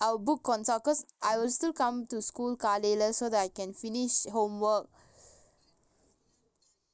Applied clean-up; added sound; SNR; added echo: neural mask model Resemble Enhance denoiser.